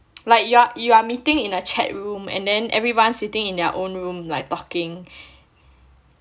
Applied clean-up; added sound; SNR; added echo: none; none; none; none.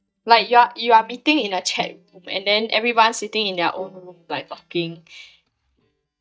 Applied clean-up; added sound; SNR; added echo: neural mask model DeepFilterNet 3.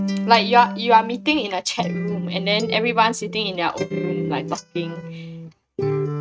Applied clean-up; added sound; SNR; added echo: neural mask model RNNoise.